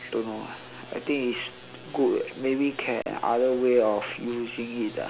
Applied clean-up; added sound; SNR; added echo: none; none; none; none.